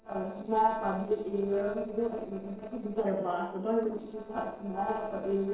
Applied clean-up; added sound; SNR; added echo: neural separator model SepFormer DNS4.